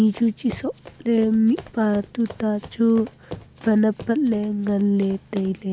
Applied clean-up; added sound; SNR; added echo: none; Run; 20 dB; none.